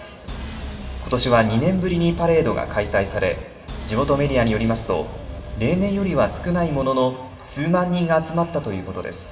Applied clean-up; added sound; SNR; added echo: none; Engine; 11 dB; reverberation time 1.0 s.